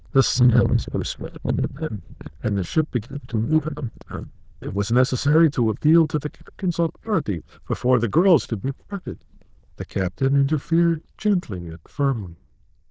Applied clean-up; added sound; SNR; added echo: neural diffusion model UNIVERSE++.